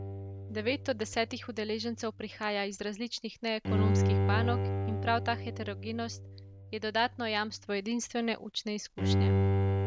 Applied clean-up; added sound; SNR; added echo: none; Bowed string instrument; -2 dB; none.